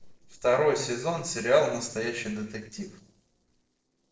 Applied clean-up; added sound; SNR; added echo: neural separator model SepFormer DNS4.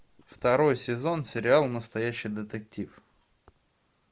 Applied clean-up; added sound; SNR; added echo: none; none; none; none.